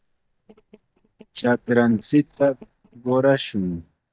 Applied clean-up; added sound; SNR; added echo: neural mask model DeepFilterNet 3.